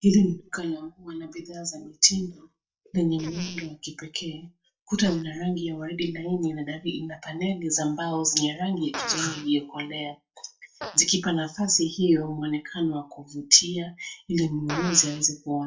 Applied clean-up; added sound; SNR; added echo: neural mask model DeepFilterNet 3.